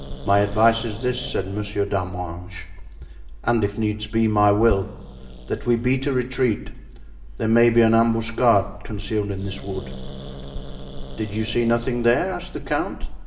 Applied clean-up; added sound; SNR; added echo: none; Growling; 12 dB; reverberation time 0.8 s.